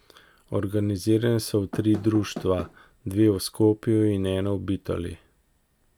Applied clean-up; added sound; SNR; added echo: none; Knock / Wood; 13 dB; none.